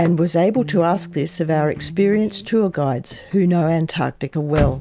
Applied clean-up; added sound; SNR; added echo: none; Electric guitar + Slam / Car; 12 dB; none.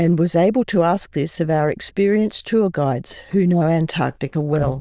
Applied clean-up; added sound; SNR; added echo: neural diffusion model UNIVERSE++.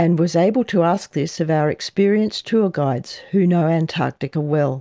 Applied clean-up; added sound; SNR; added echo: none; none; none; none.